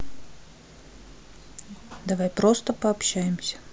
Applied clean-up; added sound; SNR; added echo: none; none; none; none.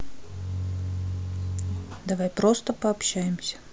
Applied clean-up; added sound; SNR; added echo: none; Bowed string instrument; 3 dB; none.